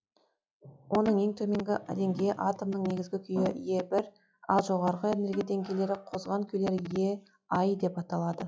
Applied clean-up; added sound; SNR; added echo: classical method log-MMSE.